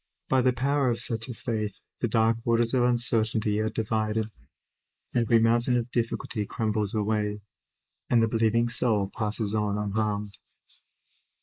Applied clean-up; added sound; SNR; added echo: neural mask model Resemble Enhance denoiser.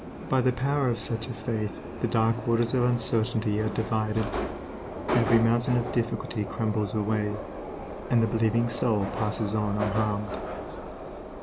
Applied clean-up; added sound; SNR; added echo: none; Subway, metro, underground; 7 dB; none.